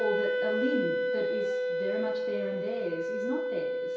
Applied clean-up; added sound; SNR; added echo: none; Wind instrument, woodwind instrument; -5 dB; reverberation time 0.6 s.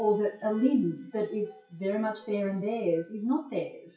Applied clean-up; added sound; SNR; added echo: classical method WPE with log-MMSE.